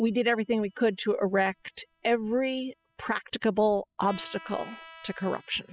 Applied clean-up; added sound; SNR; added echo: classical method spectral subtraction.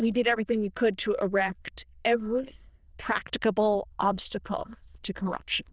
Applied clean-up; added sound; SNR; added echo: neural diffusion model UNIVERSE++.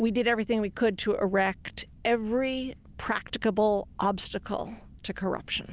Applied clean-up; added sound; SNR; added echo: none; none; none; none.